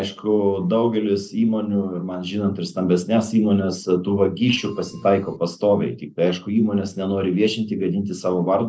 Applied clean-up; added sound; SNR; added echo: neural separator model SepFormer DNS4.